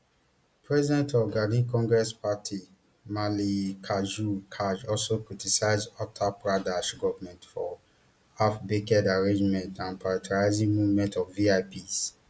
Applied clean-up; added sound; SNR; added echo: none; none; none; none.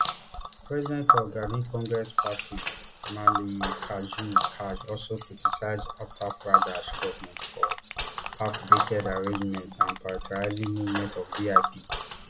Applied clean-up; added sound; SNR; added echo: none; Tick; -4 dB; none.